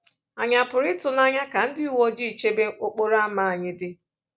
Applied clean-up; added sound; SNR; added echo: none; none; none; none.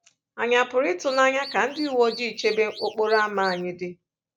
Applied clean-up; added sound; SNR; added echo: none; Alarm / Car; 16 dB; none.